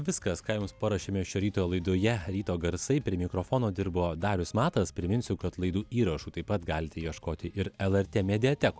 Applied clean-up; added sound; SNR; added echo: none; none; none; none.